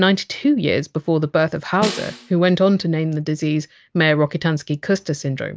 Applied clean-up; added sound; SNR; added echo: none; Snare drum; 10 dB; none.